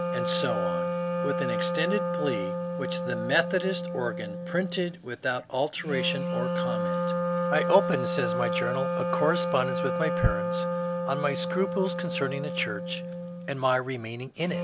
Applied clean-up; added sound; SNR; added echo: none; Wind instrument, woodwind instrument; 0 dB; none.